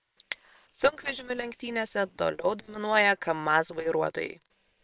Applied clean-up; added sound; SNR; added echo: neural separator model SepFormer WHAM!.